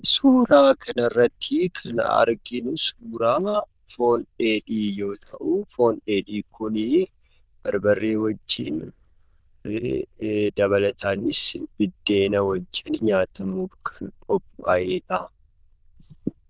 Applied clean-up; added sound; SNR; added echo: neural diffusion model UNIVERSE++.